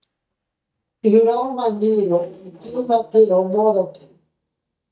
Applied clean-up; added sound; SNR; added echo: neural mask model DeepFilterNet 3.